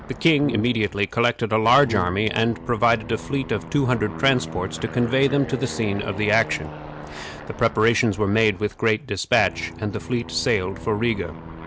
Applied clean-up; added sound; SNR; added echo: none; Aircraft + Brass instrument; 13 dB; none.